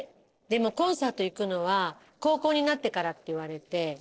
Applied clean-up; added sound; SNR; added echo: neural separator model SepFormer DNS4.